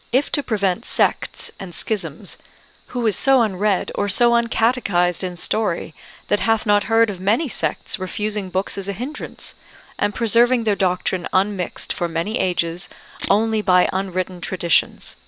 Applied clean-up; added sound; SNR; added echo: none; Camera; 13 dB; none.